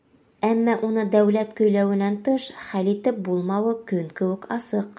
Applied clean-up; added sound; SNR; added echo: none; none; none; none.